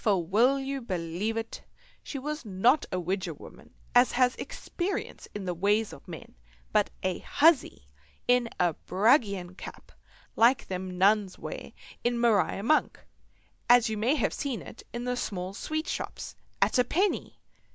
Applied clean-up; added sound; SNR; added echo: none; none; none; none.